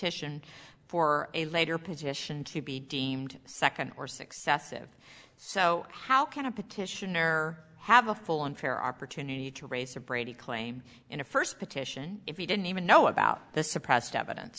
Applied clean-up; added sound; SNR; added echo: none; none; none; none.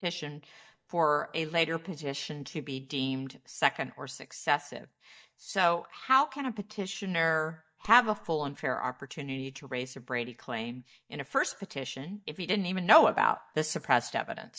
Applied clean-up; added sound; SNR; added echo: neural mask model DeepFilterNet 3.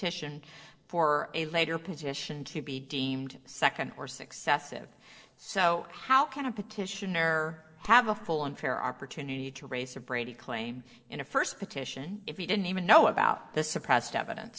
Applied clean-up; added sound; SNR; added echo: neural separator model SepFormer DNS4.